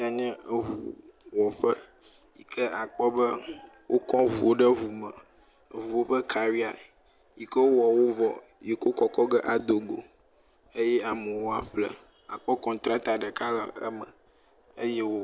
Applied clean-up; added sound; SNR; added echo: none; none; none; none.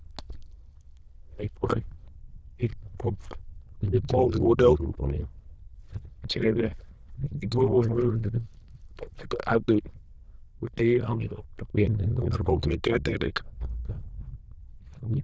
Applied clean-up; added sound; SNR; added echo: neural diffusion model UNIVERSE++.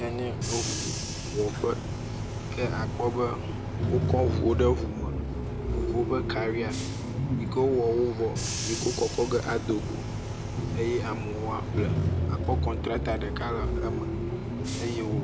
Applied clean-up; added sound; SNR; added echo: none; Bus / Engine; -1 dB; none.